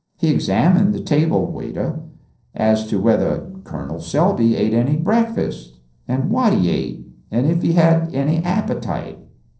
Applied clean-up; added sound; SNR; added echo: neural separator model SepFormer DNS4.